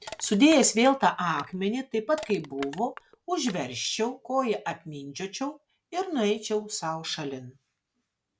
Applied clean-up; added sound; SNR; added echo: none; Crushing; 18 dB; none.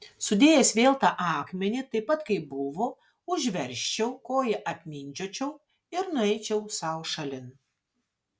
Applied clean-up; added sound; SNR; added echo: none; none; none; none.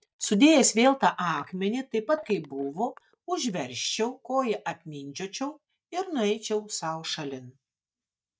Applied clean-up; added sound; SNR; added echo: neural mask model DeepFilterNet 3.